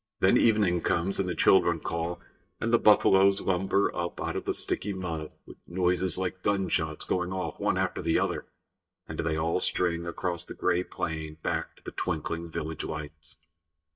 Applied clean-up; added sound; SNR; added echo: neural mask model DeepFilterNet 3.